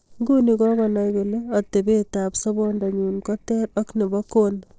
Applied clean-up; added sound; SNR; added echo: neural separator model SepFormer DNS4.